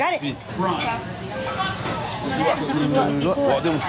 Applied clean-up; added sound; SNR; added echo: none; Keyboard (musical); 18 dB; none.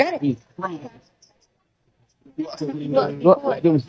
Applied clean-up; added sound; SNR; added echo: neural mask model DeepFilterNet 3.